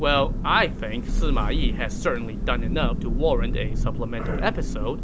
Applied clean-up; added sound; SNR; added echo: none; Thunder; -2 dB; none.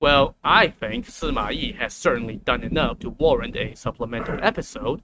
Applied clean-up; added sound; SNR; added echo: neural mask model RNNoise.